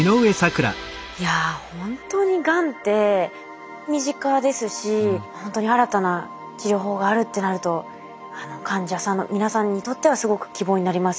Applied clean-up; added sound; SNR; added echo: none; none; none; none.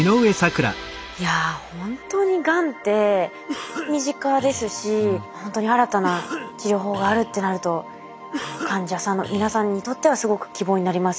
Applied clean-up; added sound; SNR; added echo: none; Cough; 13 dB; none.